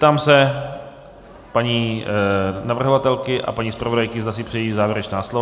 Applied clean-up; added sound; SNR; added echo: none; none; none; none.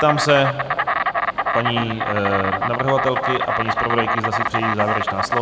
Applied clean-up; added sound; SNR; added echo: none; Insect; 0 dB; none.